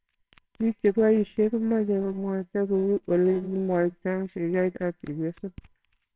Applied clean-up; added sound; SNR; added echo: neural separator model SepFormer WHAMR!.